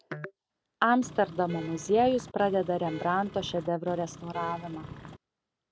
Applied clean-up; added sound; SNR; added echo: none; Vehicle horn, car horn, honking; 14 dB; none.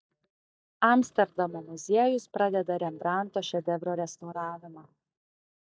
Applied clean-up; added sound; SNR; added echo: neural mask model DeepFilterNet 3.